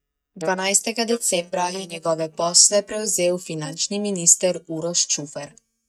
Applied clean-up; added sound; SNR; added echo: neural mask model DeepFilterNet 3.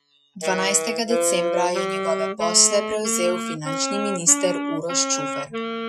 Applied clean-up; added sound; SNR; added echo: classical method Wiener filter.